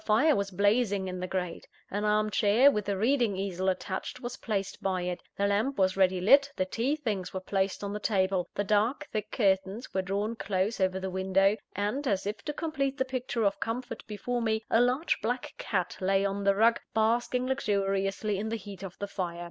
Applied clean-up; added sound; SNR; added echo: none; none; none; none.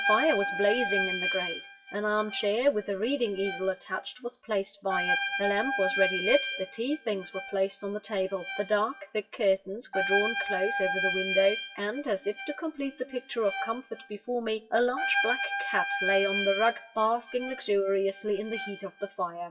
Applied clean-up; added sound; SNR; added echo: classical method WPE with log-MMSE.